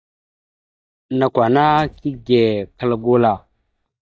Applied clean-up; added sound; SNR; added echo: neural mask model DeepFilterNet 3.